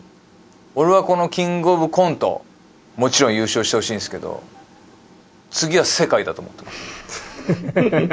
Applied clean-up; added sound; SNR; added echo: none; none; none; none.